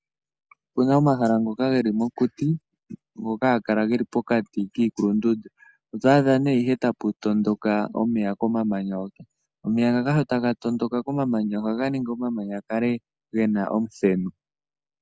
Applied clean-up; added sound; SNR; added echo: none; none; none; none.